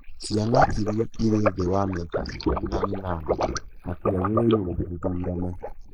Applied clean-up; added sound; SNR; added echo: neural mask model Resemble Enhance denoiser.